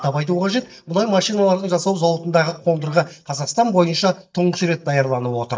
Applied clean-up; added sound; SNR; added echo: neural mask model DeepFilterNet 3.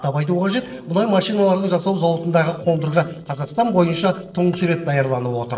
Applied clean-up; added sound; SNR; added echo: neural separator model SepFormer DNS4.